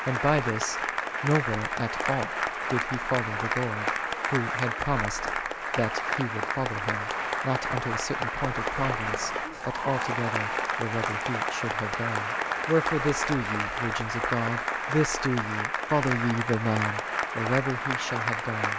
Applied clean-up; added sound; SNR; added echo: none; Applause / Cheering; 0 dB; none.